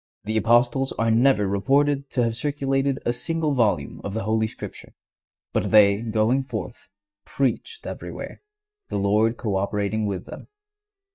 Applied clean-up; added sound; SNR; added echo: neural mask model DeepFilterNet 3.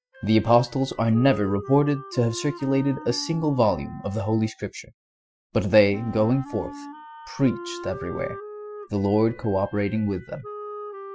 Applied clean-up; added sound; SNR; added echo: classical method Wiener filter.